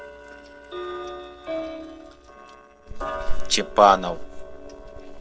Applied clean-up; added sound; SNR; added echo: neural separator model SepFormer DNS4.